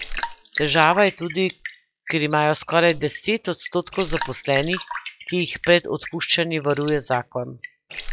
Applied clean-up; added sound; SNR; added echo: classical method log-MMSE.